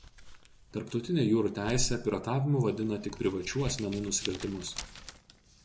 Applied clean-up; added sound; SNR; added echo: none; Crumpling, crinkling; 11 dB; none.